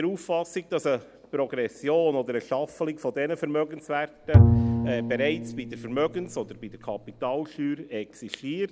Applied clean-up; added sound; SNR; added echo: none; Bowed string instrument; -5 dB; none.